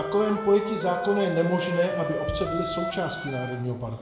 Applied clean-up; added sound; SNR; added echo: none; Wind instrument, woodwind instrument; 6 dB; reverberation time 1.5 s.